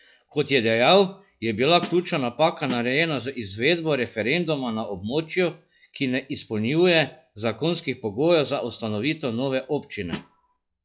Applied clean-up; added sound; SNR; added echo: classical method log-MMSE.